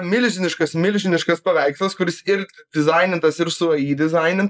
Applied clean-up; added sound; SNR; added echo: neural mask model Resemble Enhance denoiser.